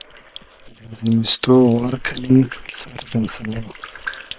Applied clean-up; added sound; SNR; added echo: neural separator model SepFormer WHAM!.